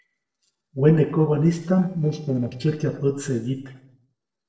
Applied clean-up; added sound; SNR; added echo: neural separator model SepFormer DNS4.